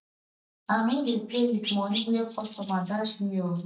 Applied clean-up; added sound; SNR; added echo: neural mask model DeepFilterNet 3.